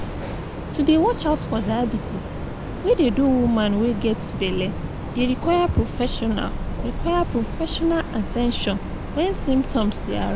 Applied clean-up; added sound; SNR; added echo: none; Train; 5 dB; none.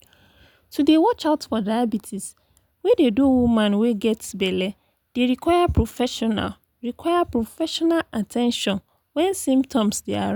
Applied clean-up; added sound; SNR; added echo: none; none; none; none.